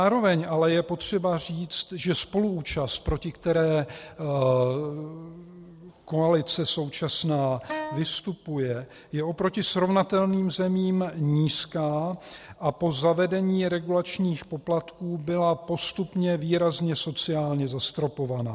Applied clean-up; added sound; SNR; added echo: none; Wind instrument, woodwind instrument; 11 dB; none.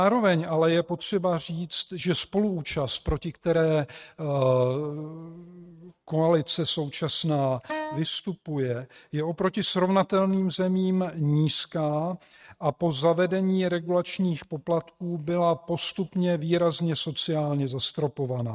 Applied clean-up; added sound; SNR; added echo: neural mask model RNNoise.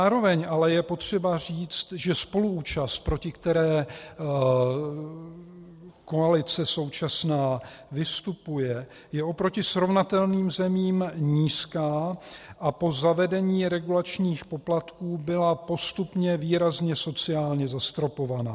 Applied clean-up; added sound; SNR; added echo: none; none; none; none.